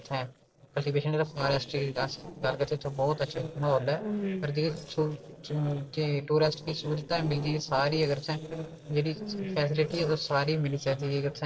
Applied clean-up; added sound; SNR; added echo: neural separator model SepFormer DNS4.